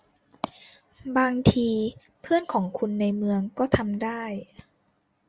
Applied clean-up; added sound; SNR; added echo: none; none; none; none.